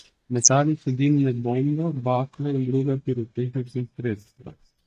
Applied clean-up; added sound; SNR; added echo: neural mask model DeepFilterNet 3.